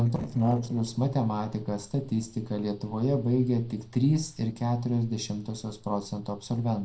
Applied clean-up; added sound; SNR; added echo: neural separator model SepFormer DNS4.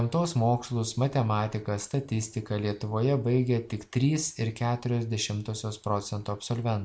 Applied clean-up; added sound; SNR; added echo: none; none; none; none.